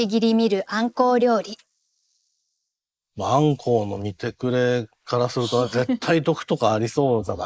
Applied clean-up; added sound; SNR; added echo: neural mask model Resemble Enhance denoiser.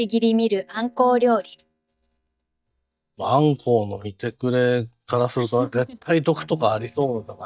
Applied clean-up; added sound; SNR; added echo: neural mask model DeepFilterNet 3.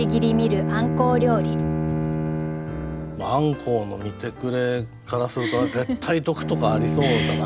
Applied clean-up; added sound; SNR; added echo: none; Bowed string instrument; 2 dB; none.